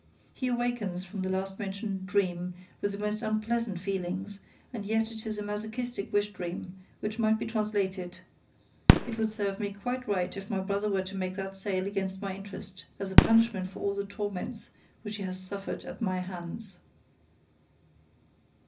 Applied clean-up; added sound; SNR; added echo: none; Fireworks; -3 dB; reverberation time 0.4 s.